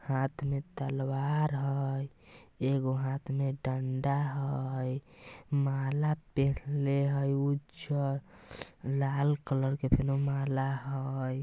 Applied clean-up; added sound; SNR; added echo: none; none; none; none.